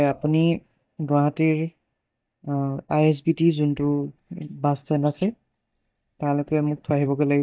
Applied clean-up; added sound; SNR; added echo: neural mask model DeepFilterNet 3.